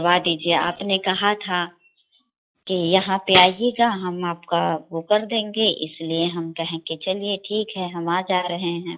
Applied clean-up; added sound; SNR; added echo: classical method log-MMSE.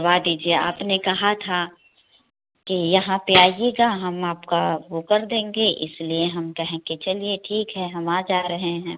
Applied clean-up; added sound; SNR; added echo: none; Tambourine; 7 dB; none.